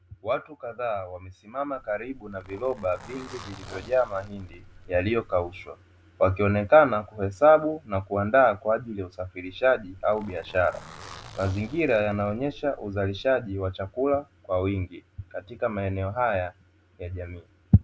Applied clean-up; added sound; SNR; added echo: none; Zipper (clothing); 20 dB; none.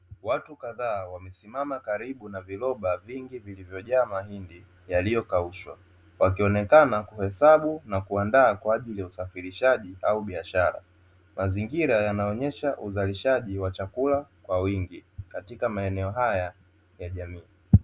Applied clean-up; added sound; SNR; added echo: none; none; none; none.